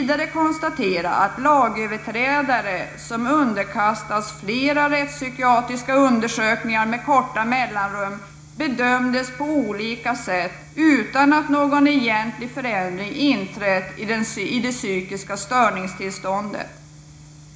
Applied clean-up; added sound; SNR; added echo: none; none; none; reverberation time 0.4 s.